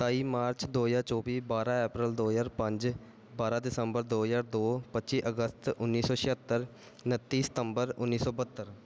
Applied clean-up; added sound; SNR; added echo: none; none; none; none.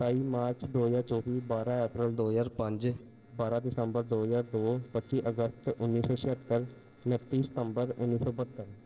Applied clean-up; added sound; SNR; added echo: neural separator model SepFormer DNS4.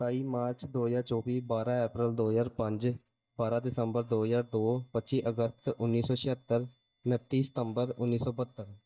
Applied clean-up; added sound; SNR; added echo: neural mask model DeepFilterNet 3.